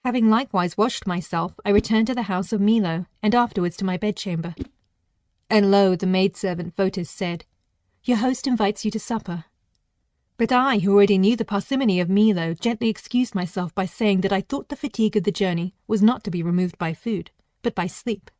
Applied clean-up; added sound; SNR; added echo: neural mask model RNNoise.